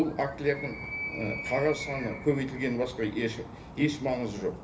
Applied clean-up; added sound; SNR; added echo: none; Animal; 10 dB; reverberation time 0.3 s.